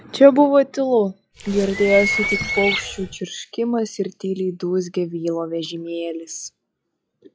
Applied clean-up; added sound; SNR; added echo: classical method log-MMSE.